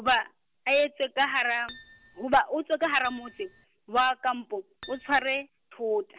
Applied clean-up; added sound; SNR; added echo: none; Acoustic guitar; 20 dB; none.